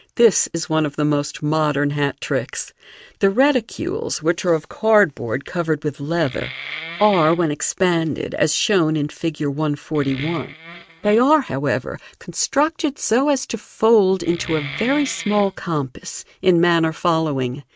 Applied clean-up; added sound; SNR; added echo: neural mask model RNNoise.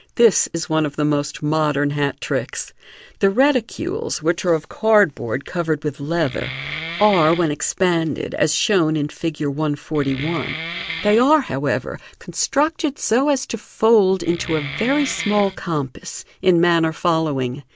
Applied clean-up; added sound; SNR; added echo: none; Wood; 10 dB; none.